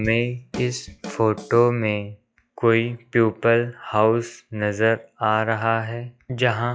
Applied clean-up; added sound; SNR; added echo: classical method log-MMSE.